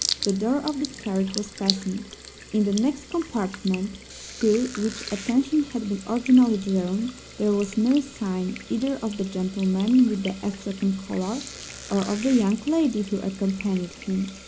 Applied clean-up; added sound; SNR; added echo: none; Squeak + Sink (filling or washing) / Water tap, faucet; 13 dB; none.